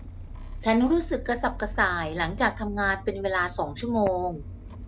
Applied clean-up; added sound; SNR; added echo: none; Engine starting / Motor vehicle (road); 11 dB; none.